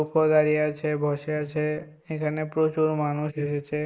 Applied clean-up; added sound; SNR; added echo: neural mask model Resemble Enhance denoiser.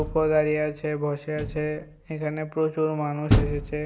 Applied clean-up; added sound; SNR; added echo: none; Door; 4 dB; none.